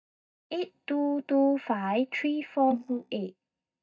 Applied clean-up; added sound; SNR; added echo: neural mask model DeepFilterNet 3.